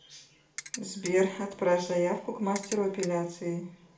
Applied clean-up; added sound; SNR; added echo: none; Ratchet, pawl; 12 dB; reverberation time 0.4 s.